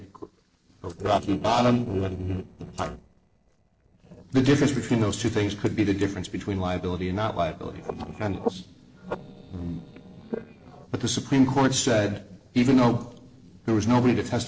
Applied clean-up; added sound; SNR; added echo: neural separator model SepFormer DNS4.